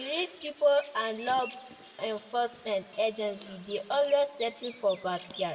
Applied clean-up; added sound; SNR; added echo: none; Bird vocalization, bird call, bird song; 18 dB; reverberation time 0.9 s.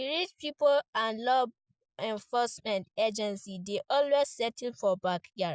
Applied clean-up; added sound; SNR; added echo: none; none; none; none.